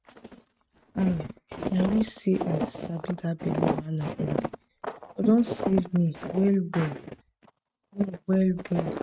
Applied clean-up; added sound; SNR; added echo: neural mask model RNNoise.